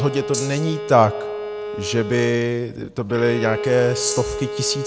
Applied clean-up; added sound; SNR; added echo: none; Bowed string instrument + Rattle (instrument); 7 dB; none.